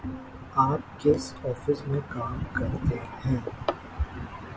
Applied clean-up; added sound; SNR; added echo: none; Bowed string instrument; 13 dB; none.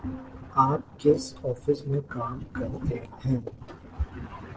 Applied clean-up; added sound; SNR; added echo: neural separator model SepFormer DNS4.